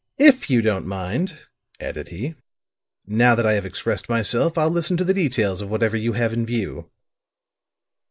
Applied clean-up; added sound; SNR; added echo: neural mask model Resemble Enhance denoiser.